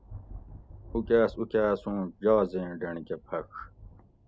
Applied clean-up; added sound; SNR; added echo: none; Thunder; 17 dB; none.